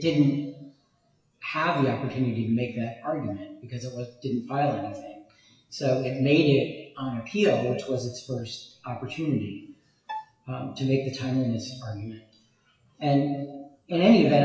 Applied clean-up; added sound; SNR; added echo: classical method WPE with log-MMSE.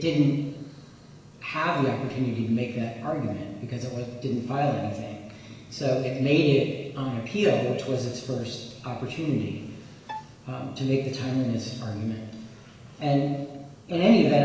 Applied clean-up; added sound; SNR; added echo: none; Bowed string instrument; 19 dB; reverberation time 1.1 s.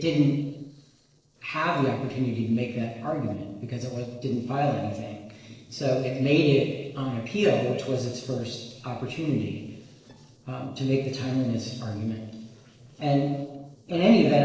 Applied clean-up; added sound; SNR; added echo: neural separator model SepFormer DNS4.